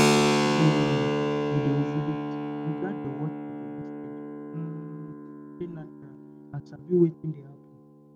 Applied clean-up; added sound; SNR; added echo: none; Keyboard (musical); -2 dB; none.